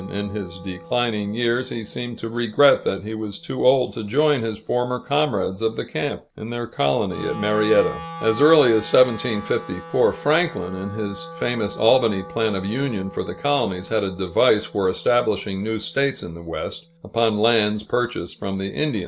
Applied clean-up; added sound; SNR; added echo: none; Wind instrument, woodwind instrument; 17 dB; none.